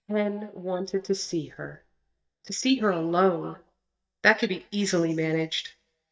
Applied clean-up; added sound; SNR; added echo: neural mask model DeepFilterNet 3.